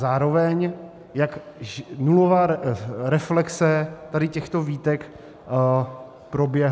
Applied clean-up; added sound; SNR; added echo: none; none; none; none.